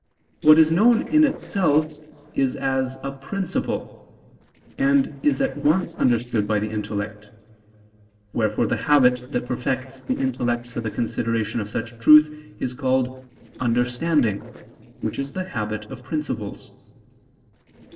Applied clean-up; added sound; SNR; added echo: neural separator model SepFormer DNS4.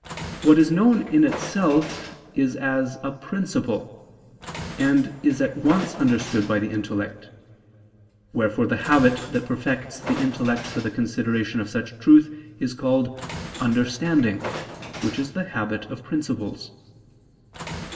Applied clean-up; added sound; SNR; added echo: none; Train; 15 dB; reverberation time 3.0 s.